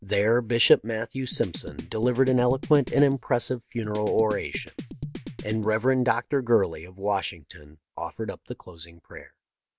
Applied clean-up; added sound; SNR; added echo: none; Drum kit; 12 dB; none.